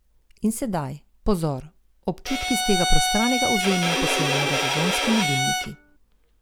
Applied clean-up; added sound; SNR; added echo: none; Bowed string instrument; -1 dB; none.